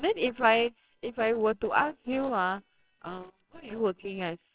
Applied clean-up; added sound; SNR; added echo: neural separator model SepFormer WHAMR!.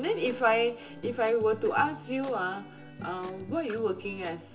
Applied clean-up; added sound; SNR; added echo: none; Acoustic guitar; 15 dB; reverberation time 0.2 s.